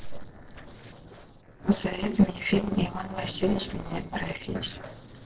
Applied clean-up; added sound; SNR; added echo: neural separator model SepFormer DNS4.